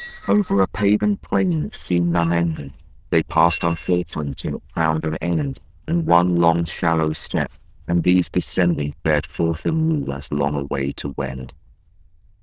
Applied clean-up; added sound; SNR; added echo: neural diffusion model UNIVERSE++.